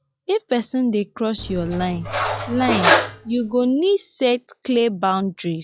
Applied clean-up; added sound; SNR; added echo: classical method log-MMSE.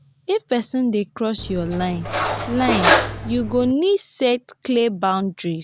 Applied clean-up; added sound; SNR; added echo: none; Cutlery, silverware; 1 dB; none.